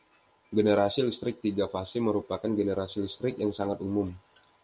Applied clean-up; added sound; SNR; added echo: none; none; none; none.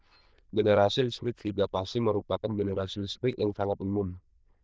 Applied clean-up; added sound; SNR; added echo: neural diffusion model UNIVERSE++.